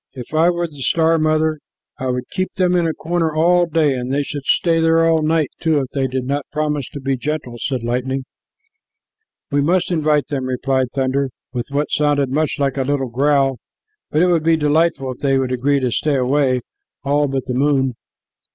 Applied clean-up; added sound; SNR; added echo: none; none; none; none.